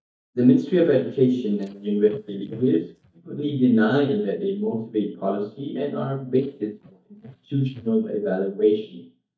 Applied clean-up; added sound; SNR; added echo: neural mask model DeepFilterNet 3.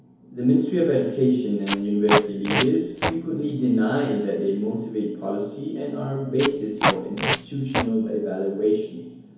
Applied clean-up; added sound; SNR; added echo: none; Packing tape, duct tape; 2 dB; reverberation time 2.2 s.